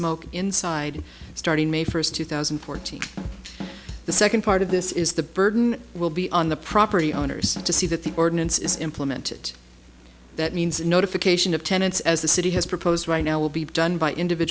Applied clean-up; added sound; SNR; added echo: none; Drum kit; 12 dB; none.